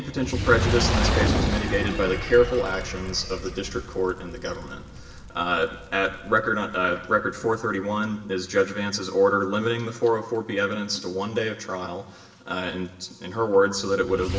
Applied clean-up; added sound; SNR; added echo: none; Fire; 6 dB; reverberation time 0.9 s.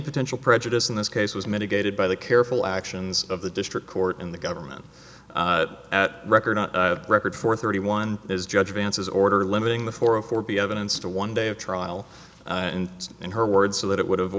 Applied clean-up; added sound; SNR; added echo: none; none; none; none.